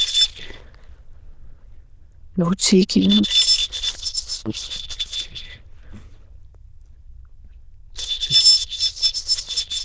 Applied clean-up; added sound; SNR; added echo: neural diffusion model UNIVERSE++.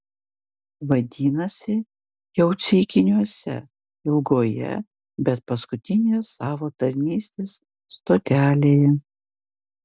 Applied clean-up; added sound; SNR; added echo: none; none; none; none.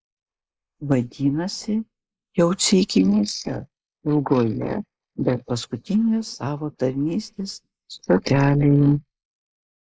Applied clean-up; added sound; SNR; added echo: neural mask model Resemble Enhance denoiser.